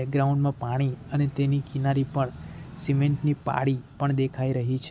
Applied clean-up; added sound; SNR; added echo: none; none; none; none.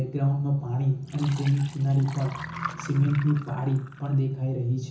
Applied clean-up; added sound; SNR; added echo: none; Liquid; 17 dB; reverberation time 0.7 s.